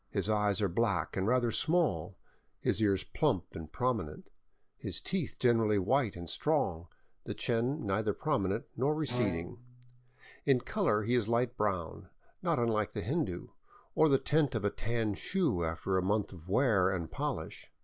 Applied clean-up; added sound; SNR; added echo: none; Bowed string instrument; 10 dB; none.